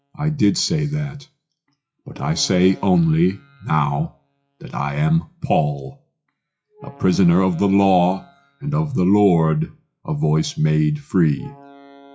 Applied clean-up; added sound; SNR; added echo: classical method WPE with log-MMSE.